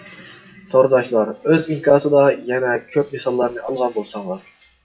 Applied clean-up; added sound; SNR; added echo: classical method WPE with log-MMSE.